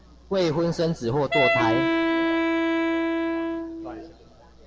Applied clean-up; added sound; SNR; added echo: none; Wind instrument, woodwind instrument; -3 dB; reverberation time 1.0 s.